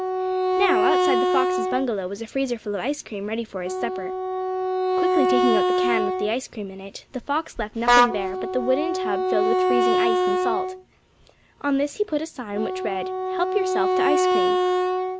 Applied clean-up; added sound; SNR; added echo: none; Vehicle horn, car horn, honking + Wind instrument, woodwind instrument; -4 dB; none.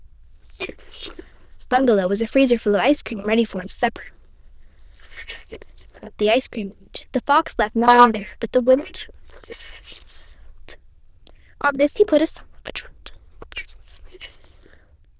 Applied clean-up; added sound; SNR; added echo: neural diffusion model UNIVERSE++.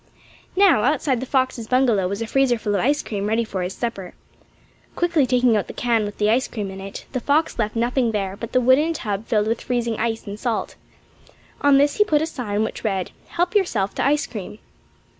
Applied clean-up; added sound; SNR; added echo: none; none; none; none.